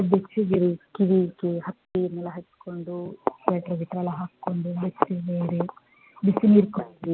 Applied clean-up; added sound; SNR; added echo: none; none; none; none.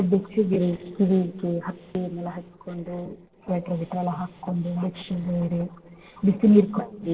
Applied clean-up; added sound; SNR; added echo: neural separator model SepFormer DNS4.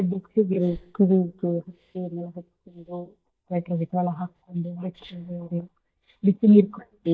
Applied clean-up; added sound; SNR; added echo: neural mask model DeepFilterNet 3.